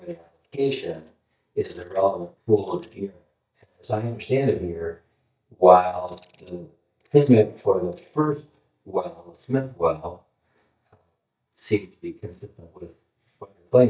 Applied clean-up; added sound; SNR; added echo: neural mask model DeepFilterNet 3.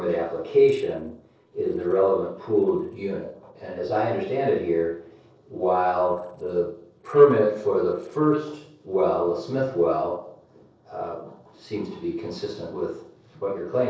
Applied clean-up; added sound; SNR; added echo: neural separator model SepFormer DNS4.